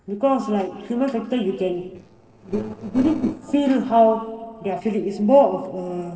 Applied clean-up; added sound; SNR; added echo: neural separator model SepFormer DNS4.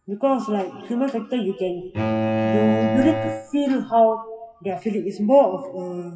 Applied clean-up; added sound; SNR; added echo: classical method WPE with log-MMSE.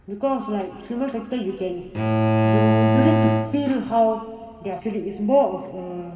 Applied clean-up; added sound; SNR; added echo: none; Bowed string instrument; -3 dB; reverberation time 2.0 s.